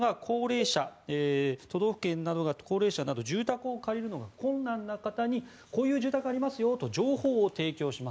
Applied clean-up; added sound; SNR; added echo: none; Cowbell; 14 dB; none.